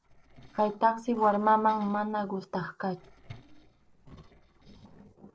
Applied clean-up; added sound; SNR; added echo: neural separator model SepFormer DNS4.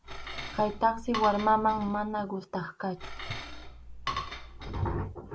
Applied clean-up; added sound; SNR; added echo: none; Cutlery, silverware / Dishes, pots, and pans; 8 dB; none.